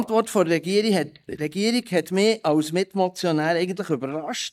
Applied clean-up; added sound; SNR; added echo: neural mask model DeepFilterNet 3.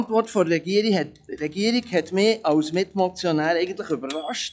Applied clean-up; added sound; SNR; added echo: classical method log-MMSE.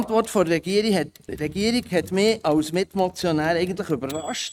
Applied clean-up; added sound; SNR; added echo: neural mask model RNNoise.